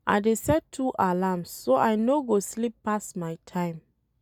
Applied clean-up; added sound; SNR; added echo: none; none; none; none.